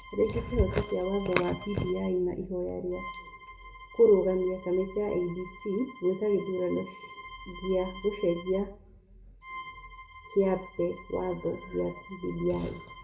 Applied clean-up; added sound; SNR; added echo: none; Bowed string instrument; 17 dB; reverberation time 0.5 s.